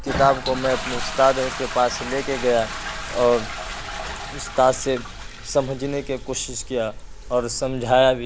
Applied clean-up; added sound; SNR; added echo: none; Toilet flush; 9 dB; none.